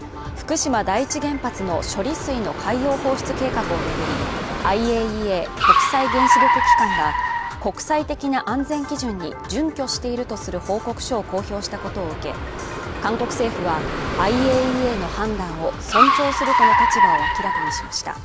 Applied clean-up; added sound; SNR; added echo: none; Car; -1 dB; none.